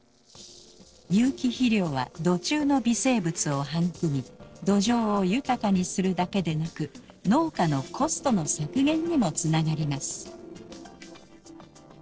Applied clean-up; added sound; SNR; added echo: neural separator model SepFormer DNS4.